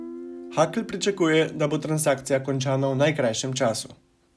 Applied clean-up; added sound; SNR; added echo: none; Guitar; 19 dB; none.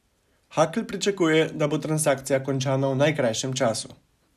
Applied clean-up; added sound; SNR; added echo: none; none; none; none.